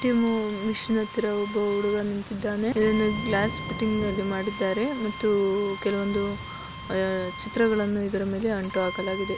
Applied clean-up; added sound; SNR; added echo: none; Bowed string instrument; 13 dB; none.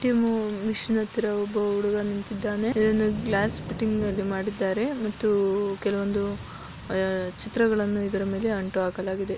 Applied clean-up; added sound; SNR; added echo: none; none; none; none.